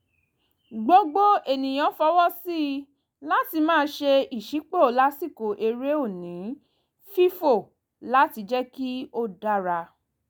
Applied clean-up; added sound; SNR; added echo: none; none; none; none.